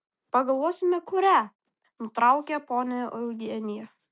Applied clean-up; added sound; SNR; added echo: none; none; none; none.